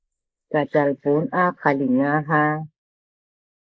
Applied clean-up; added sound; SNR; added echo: neural mask model Resemble Enhance denoiser.